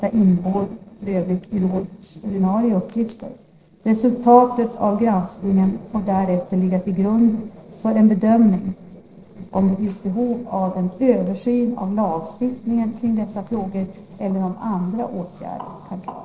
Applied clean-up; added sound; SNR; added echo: neural separator model SepFormer DNS4.